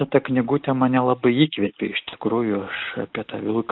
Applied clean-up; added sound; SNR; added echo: neural mask model Resemble Enhance denoiser.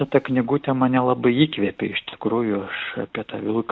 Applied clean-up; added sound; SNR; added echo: none; none; none; none.